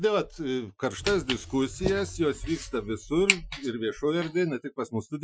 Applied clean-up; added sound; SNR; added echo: classical method Wiener filter.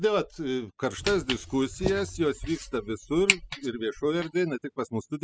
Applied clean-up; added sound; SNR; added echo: classical method spectral subtraction.